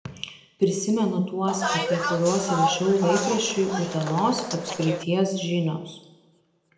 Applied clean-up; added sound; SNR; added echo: none; Bus; 3 dB; reverberation time 0.7 s.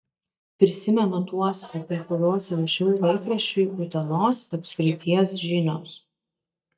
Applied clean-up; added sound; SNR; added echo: neural mask model DeepFilterNet 3.